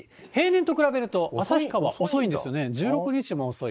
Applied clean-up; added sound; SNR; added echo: neural mask model Resemble Enhance denoiser.